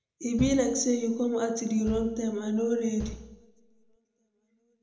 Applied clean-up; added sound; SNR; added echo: none; Bass drum; 14 dB; reverberation time 0.7 s.